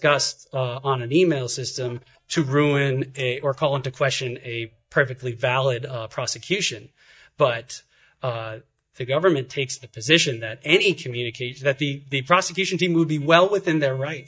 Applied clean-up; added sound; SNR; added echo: neural mask model DeepFilterNet 3.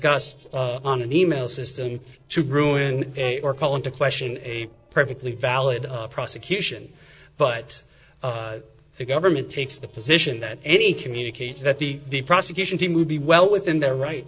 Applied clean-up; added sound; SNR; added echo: neural separator model SepFormer DNS4.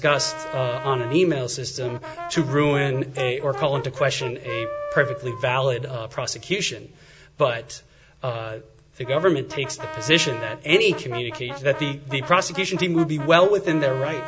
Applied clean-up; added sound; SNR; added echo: none; Brass instrument; 13 dB; none.